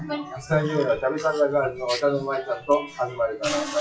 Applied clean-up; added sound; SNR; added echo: classical method WPE with log-MMSE.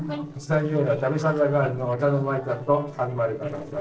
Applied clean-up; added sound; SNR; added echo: neural separator model SepFormer DNS4.